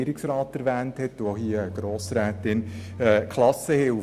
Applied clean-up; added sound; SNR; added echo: none; Bowed string instrument; 13 dB; none.